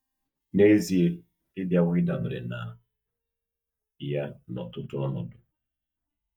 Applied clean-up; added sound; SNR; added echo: neural mask model DeepFilterNet 3.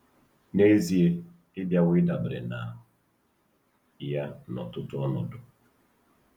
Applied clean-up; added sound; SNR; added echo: none; none; none; none.